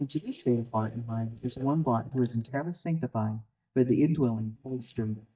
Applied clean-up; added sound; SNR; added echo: neural mask model DeepFilterNet 3.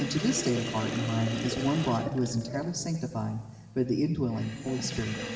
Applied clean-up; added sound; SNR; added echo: none; Sink (filling or washing); 8 dB; reverberation time 2.6 s.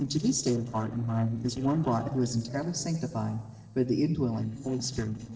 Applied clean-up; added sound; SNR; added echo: neural separator model SepFormer DNS4.